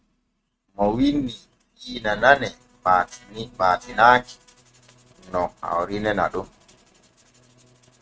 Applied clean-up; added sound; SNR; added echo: neural mask model RNNoise.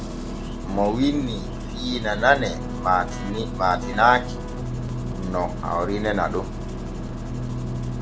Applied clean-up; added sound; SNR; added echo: none; Keyboard (musical) + Engine starting; 4 dB; none.